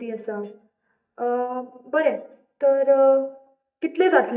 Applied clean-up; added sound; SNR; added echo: neural mask model DeepFilterNet 3.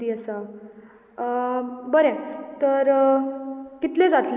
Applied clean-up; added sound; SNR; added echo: none; none; none; none.